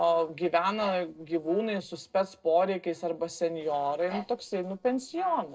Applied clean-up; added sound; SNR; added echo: neural separator model SepFormer DNS4.